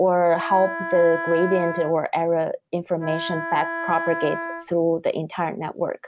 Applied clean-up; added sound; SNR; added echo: none; Wind instrument, woodwind instrument; 7 dB; none.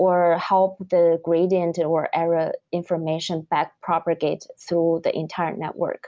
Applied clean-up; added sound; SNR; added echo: none; none; none; none.